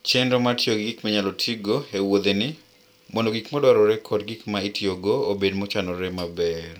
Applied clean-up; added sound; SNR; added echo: none; none; none; none.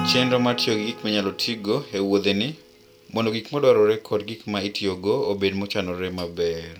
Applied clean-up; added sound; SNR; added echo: none; Acoustic guitar / Strum; 15 dB; none.